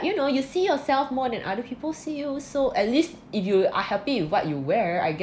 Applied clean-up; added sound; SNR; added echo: none; none; none; none.